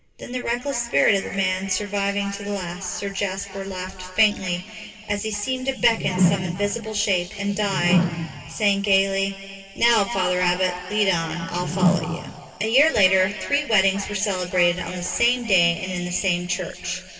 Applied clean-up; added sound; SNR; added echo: none; Whoosh, swoosh, swish; 1 dB; reverberation time 2.9 s.